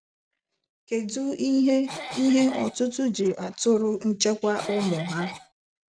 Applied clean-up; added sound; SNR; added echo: none; Cough; 12 dB; none.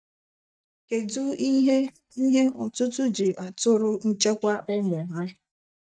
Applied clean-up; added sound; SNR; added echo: neural mask model DeepFilterNet 3.